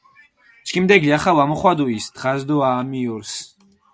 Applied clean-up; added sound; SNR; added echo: none; none; none; none.